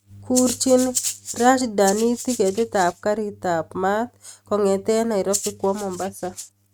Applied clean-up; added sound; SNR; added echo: neural mask model RNNoise.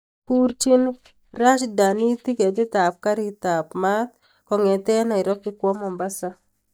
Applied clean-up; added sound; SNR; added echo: neural mask model DeepFilterNet 3.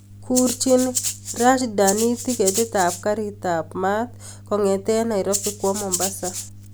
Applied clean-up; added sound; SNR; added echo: none; Rattle (instrument); 6 dB; none.